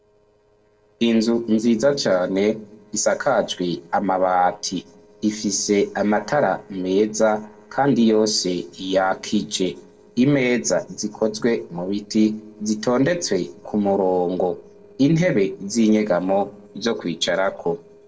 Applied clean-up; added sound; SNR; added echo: neural separator model SepFormer DNS4.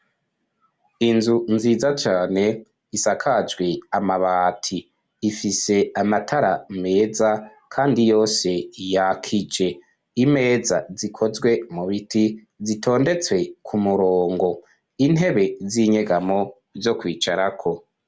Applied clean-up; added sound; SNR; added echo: none; none; none; none.